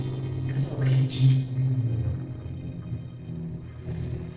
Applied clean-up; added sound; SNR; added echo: neural separator model SepFormer DNS4.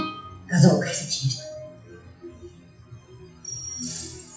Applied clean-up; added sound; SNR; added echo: classical method WPE with log-MMSE.